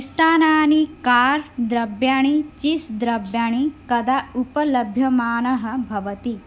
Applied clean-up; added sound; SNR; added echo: none; none; none; none.